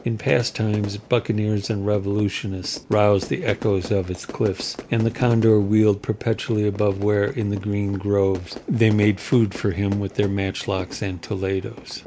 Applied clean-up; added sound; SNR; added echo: none; Fire / Fireworks; 17 dB; none.